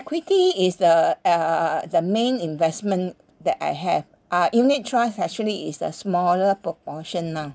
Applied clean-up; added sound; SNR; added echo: none; none; none; none.